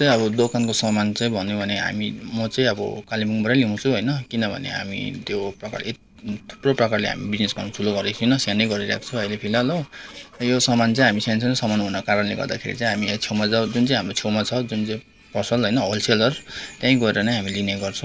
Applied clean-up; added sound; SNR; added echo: neural separator model SepFormer DNS4.